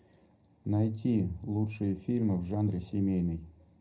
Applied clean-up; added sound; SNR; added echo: none; none; none; reverberation time 0.4 s.